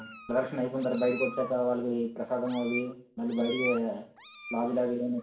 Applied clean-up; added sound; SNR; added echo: none; Meow; 10 dB; reverberation time 0.5 s.